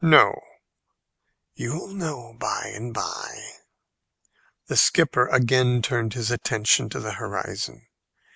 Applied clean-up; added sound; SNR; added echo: none; none; none; none.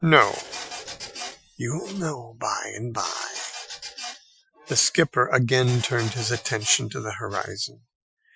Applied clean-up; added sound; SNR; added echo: classical method Wiener filter.